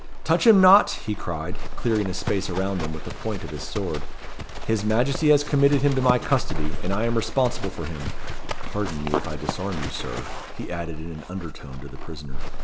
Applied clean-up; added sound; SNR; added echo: none; Livestock, farm animals, working animals; 2 dB; none.